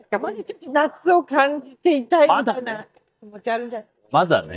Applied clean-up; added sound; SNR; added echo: neural mask model DeepFilterNet 3.